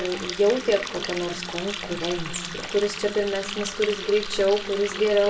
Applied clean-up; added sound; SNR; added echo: none; Water tap, faucet; 9 dB; reverberation time 1.7 s.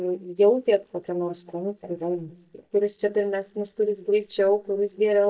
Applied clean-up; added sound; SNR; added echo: neural mask model DeepFilterNet 3.